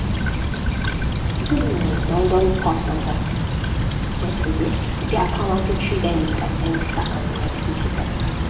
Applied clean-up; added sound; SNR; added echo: none; Stream / Trickle, dribble; -4 dB; reverberation time 1.1 s.